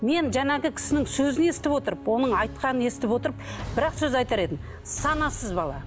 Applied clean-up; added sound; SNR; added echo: none; none; none; none.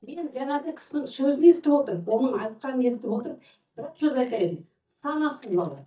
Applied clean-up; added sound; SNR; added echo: neural mask model DeepFilterNet 3.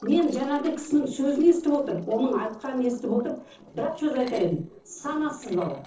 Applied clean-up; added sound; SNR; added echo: neural separator model SepFormer DNS4.